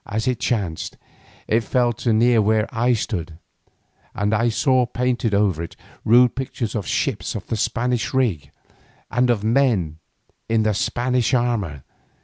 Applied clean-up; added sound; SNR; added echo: none; none; none; none.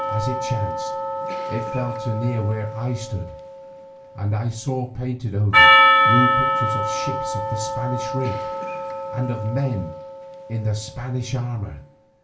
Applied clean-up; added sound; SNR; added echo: none; Percussion; -4 dB; reverberation time 0.3 s.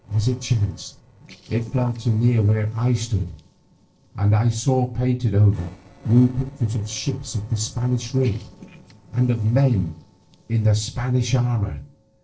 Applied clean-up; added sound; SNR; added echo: neural separator model SepFormer DNS4.